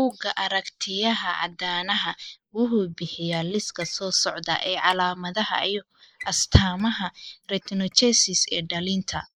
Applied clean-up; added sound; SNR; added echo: neural mask model Resemble Enhance denoiser.